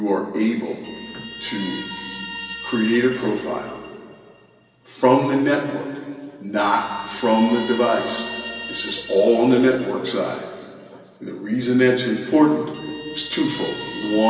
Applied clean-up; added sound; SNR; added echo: none; Guitar; 15 dB; reverberation time 2.3 s.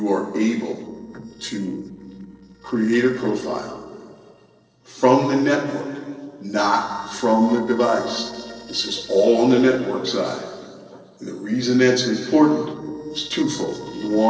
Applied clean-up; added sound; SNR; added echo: neural separator model SepFormer DNS4.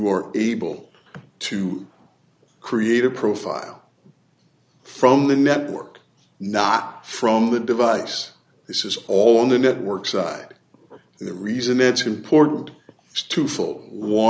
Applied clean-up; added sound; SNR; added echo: none; none; none; none.